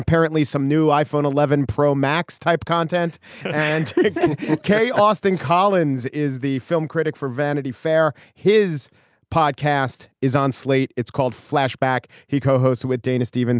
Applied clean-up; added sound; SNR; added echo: none; none; none; none.